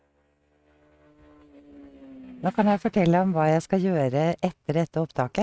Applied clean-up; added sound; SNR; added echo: neural mask model RNNoise.